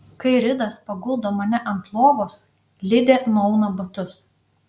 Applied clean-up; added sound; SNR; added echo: none; none; none; none.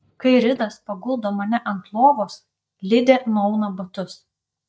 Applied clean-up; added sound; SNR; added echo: neural mask model DeepFilterNet 3.